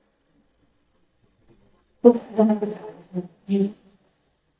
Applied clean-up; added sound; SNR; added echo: neural mask model DeepFilterNet 3.